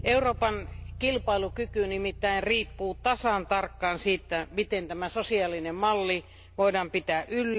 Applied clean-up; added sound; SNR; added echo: none; Bass guitar; 15 dB; none.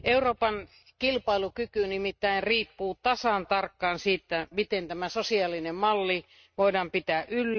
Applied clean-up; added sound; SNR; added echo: neural mask model RNNoise.